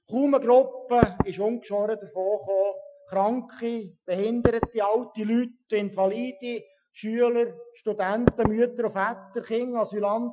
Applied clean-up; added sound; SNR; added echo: classical method Wiener filter.